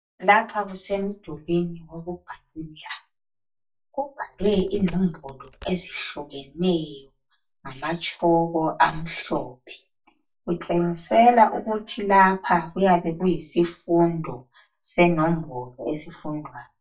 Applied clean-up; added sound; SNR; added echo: neural mask model DeepFilterNet 3.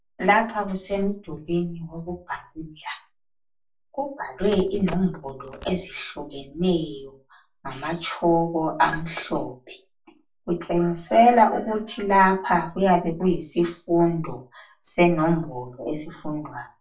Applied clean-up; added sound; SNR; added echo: neural separator model SepFormer DNS4.